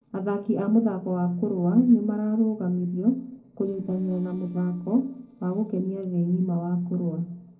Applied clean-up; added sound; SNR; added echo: neural separator model SepFormer DNS4.